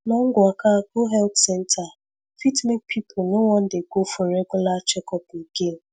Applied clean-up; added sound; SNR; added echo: none; none; none; none.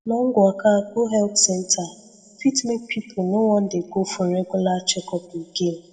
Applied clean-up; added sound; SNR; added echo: none; none; none; reverberation time 1.8 s.